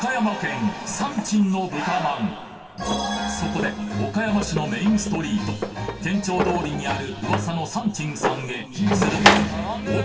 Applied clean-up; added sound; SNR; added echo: none; Drawer open or close; 5 dB; reverberation time 2.8 s.